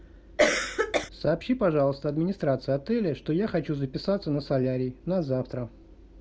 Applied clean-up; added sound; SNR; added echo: none; Cough; -3 dB; none.